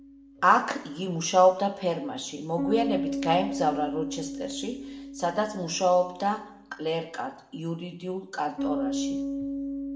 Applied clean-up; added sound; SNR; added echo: none; Bass guitar; 7 dB; reverberation time 0.6 s.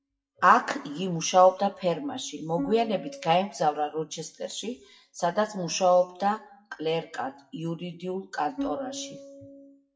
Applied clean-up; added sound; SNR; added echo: classical method WPE with log-MMSE.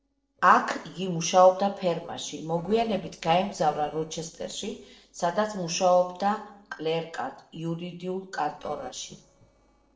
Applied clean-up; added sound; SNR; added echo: neural separator model SepFormer DNS4.